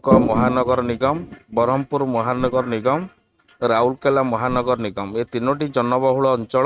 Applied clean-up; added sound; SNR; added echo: neural mask model RNNoise.